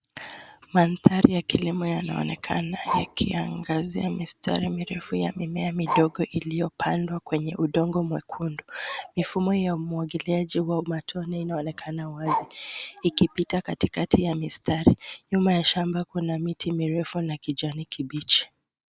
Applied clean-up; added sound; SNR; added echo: none; Bark; 8 dB; none.